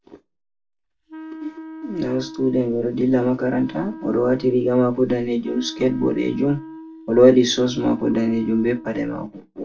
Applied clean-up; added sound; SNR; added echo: none; Wind instrument, woodwind instrument; 17 dB; reverberation time 0.2 s.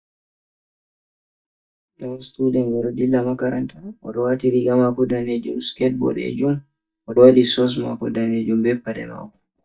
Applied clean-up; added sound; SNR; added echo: neural mask model DeepFilterNet 3.